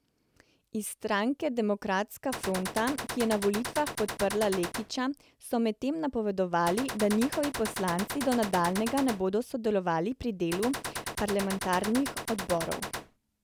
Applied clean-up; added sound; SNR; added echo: none; Gunshot, gunfire; 7 dB; none.